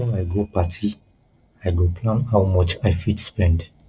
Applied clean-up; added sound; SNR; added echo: neural separator model SepFormer DNS4.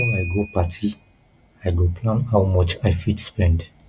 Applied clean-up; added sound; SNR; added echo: none; Piano; 17 dB; none.